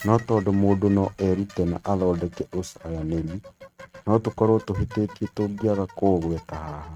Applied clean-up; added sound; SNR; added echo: neural mask model RNNoise.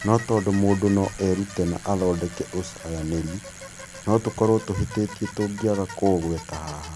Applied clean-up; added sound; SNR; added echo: none; Bicycle; 15 dB; none.